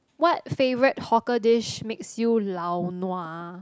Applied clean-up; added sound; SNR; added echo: none; none; none; none.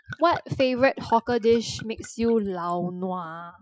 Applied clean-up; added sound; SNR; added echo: classical method Wiener filter.